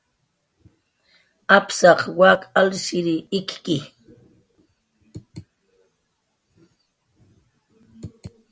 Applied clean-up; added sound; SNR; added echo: none; none; none; none.